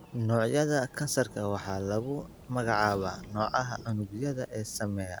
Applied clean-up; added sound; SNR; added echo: none; Rain / Thunderstorm; 18 dB; none.